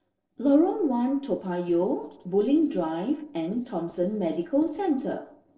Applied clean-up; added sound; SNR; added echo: neural separator model SepFormer DNS4.